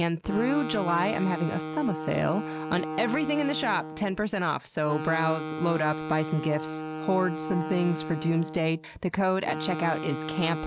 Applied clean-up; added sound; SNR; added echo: none; Wind instrument, woodwind instrument; 7 dB; none.